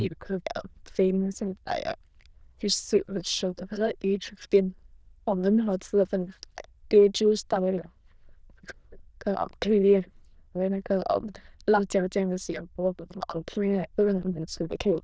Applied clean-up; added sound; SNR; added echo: neural diffusion model UNIVERSE++.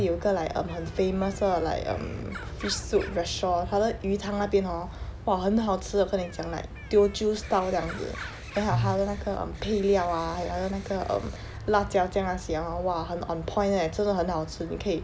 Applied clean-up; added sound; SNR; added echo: none; Alarm + Bird; 19 dB; none.